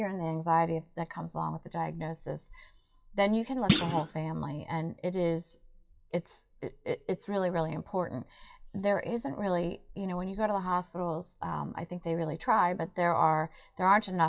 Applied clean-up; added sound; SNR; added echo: classical method WPE with log-MMSE.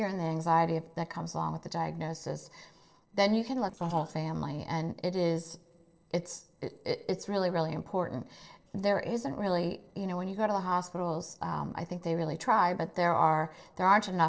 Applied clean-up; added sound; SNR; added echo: neural separator model SepFormer DNS4.